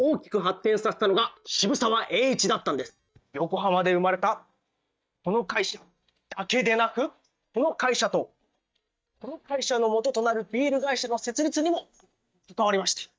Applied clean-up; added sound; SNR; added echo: neural mask model DeepFilterNet 3.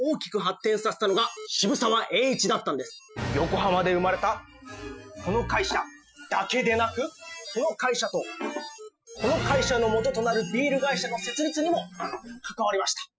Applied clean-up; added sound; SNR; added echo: classical method Wiener filter.